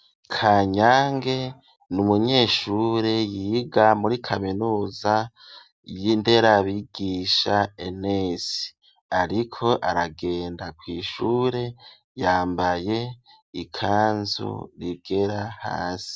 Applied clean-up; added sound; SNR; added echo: none; none; none; none.